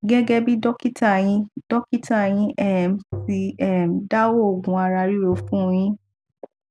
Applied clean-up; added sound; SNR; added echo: none; Tap; 13 dB; none.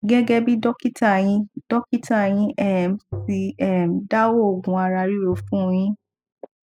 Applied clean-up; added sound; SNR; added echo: classical method spectral subtraction.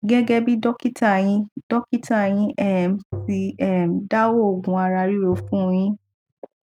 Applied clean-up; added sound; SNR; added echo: neural mask model RNNoise.